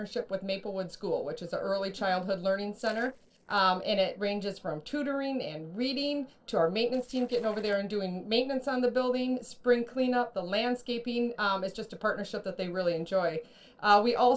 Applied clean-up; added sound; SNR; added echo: neural separator model SepFormer DNS4.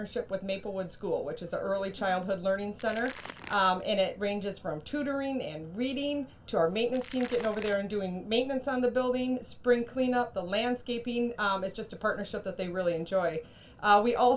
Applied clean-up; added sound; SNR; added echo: none; Crackle; 15 dB; reverberation time 0.2 s.